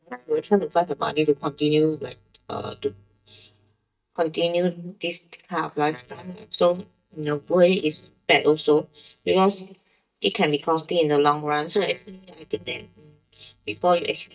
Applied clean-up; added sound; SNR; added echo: neural mask model DeepFilterNet 3.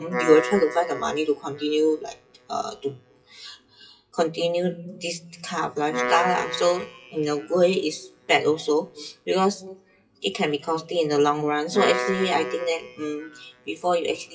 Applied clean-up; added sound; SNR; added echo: classical method WPE with log-MMSE.